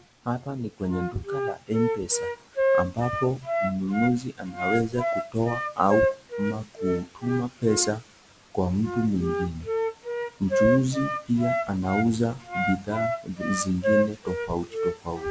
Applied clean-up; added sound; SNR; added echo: none; Wind instrument, woodwind instrument; 2 dB; none.